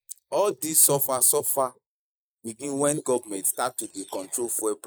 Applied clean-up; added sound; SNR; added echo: neural mask model Resemble Enhance denoiser.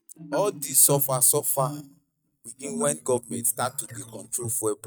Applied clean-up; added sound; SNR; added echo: neural mask model DeepFilterNet 3.